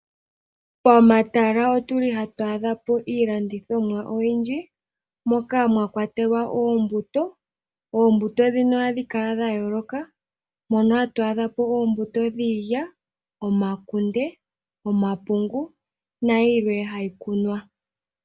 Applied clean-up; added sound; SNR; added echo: none; none; none; none.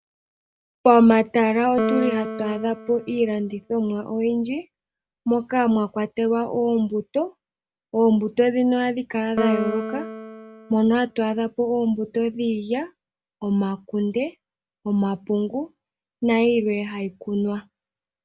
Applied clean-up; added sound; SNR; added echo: none; Piano; 8 dB; none.